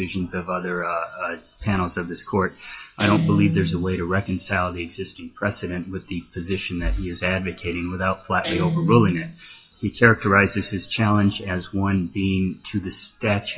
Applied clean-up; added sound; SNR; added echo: classical method WPE with log-MMSE.